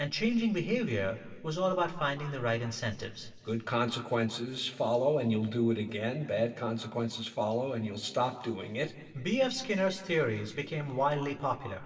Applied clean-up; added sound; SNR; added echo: none; none; none; reverberation time 1.8 s.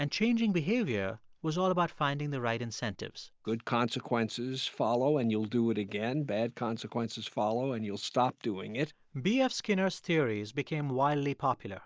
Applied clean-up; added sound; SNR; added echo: none; none; none; none.